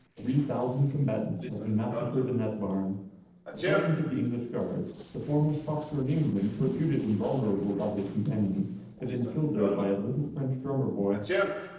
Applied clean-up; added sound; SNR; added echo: neural separator model SepFormer DNS4.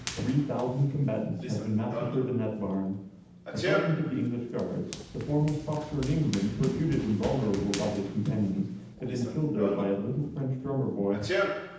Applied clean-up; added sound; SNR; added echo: none; Run; 8 dB; reverberation time 0.8 s.